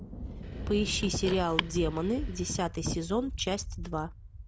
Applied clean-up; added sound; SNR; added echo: none; Thunder + Car; 6 dB; none.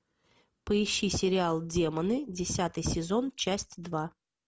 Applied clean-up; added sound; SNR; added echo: none; none; none; none.